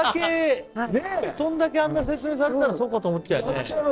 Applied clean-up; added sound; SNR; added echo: neural separator model SepFormer DNS4.